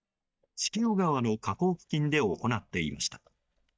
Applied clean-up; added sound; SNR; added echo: neural mask model DeepFilterNet 3.